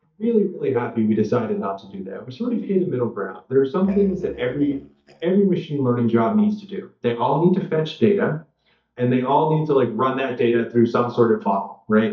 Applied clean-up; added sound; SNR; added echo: neural mask model DeepFilterNet 3.